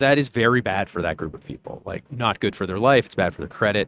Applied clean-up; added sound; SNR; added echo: neural mask model RNNoise.